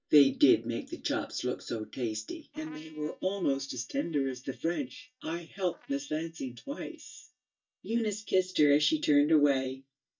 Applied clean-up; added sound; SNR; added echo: neural mask model DeepFilterNet 3.